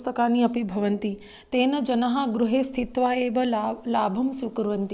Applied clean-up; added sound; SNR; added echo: none; none; none; none.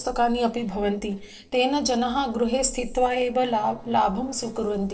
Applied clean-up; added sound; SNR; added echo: neural separator model SepFormer DNS4.